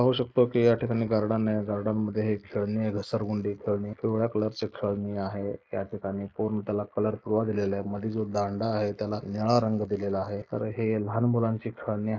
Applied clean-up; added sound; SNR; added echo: neural mask model Resemble Enhance denoiser.